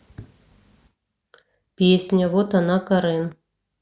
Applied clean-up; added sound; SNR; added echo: none; none; none; none.